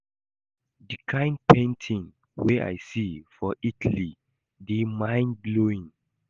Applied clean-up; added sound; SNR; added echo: none; none; none; none.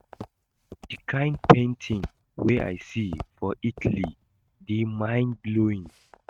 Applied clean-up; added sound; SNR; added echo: neural mask model RNNoise.